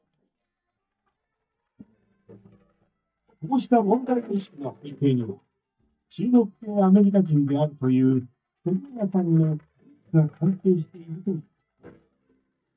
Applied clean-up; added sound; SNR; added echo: neural mask model DeepFilterNet 3.